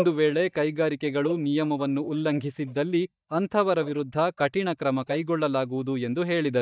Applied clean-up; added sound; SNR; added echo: neural mask model DeepFilterNet 3.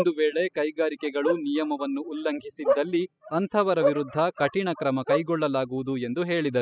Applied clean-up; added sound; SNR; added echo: classical method spectral subtraction.